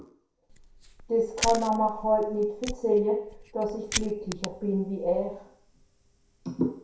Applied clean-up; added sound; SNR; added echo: none; Fire; 10 dB; reverberation time 0.6 s.